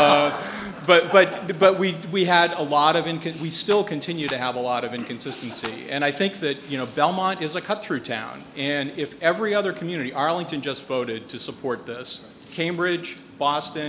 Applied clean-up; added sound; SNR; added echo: none; Clapping; 15 dB; none.